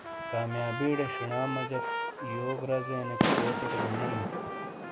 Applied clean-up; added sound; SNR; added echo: none; Fireworks + Trumpet; -1 dB; none.